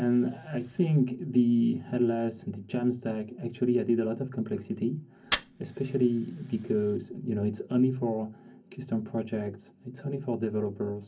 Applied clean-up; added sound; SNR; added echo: none; Fire; 18 dB; reverberation time 0.3 s.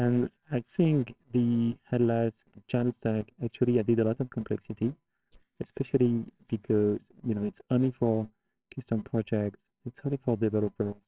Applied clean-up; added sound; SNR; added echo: neural separator model SepFormer WHAMR!.